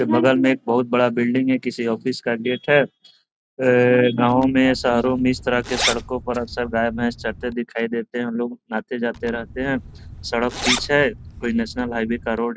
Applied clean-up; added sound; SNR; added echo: none; Zipper (clothing); 10 dB; none.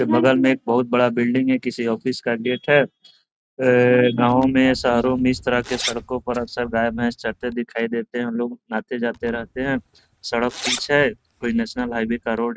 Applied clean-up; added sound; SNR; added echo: neural mask model RNNoise.